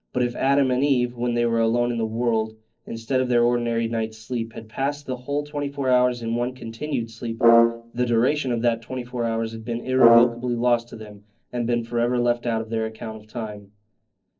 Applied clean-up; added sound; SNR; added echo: neural separator model SepFormer DNS4.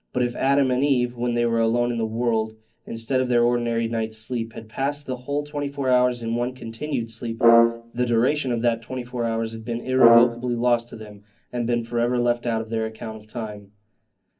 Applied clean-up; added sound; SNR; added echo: none; Brass instrument; -3 dB; reverberation time 0.4 s.